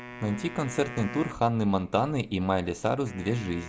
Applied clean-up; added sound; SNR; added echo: none; Wind instrument, woodwind instrument; 15 dB; none.